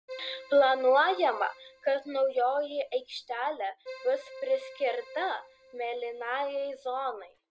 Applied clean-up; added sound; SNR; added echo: none; Keyboard (musical); 18 dB; none.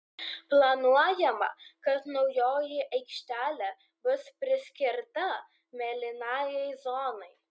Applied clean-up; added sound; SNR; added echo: none; none; none; none.